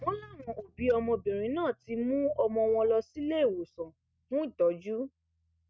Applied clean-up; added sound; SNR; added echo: neural mask model RNNoise.